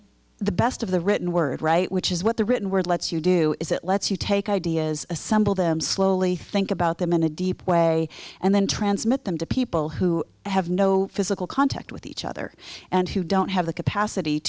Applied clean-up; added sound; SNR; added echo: none; none; none; none.